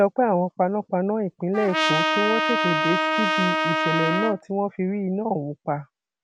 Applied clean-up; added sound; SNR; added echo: none; Trumpet; -1 dB; none.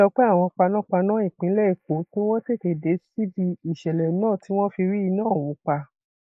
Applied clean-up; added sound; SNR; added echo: neural mask model Resemble Enhance denoiser.